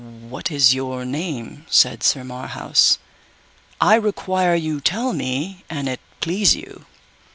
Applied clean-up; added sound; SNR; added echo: none; none; none; none.